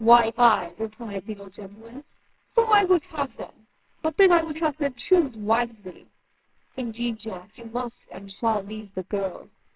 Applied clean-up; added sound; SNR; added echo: neural separator model SepFormer WHAMR!.